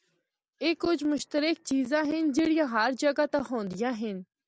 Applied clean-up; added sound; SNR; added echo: none; none; none; none.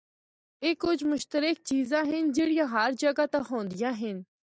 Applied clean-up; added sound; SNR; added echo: neural mask model DeepFilterNet 3.